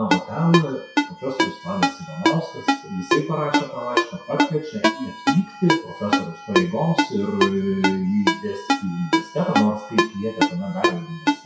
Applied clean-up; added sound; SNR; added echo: classical method WPE with log-MMSE.